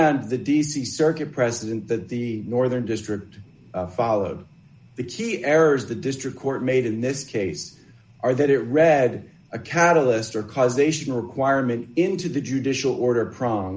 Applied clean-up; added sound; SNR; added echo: none; none; none; none.